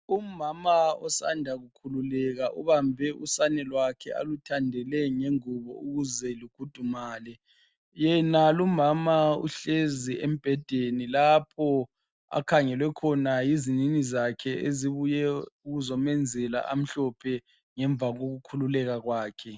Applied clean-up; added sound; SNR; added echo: none; none; none; none.